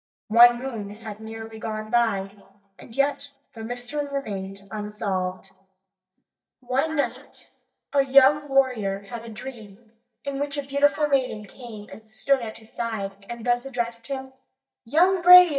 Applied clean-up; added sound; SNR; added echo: neural mask model DeepFilterNet 3.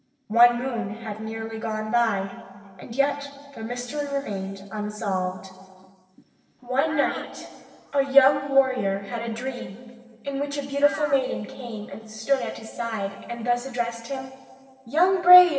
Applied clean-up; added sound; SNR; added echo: neural separator model SepFormer DNS4.